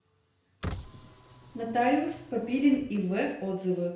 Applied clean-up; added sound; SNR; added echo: none; Car; 14 dB; reverberation time 0.5 s.